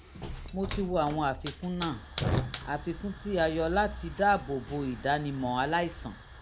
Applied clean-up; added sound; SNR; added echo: none; Hiss / Fire; 7 dB; none.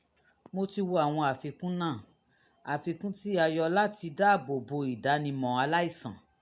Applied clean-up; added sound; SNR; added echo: none; none; none; none.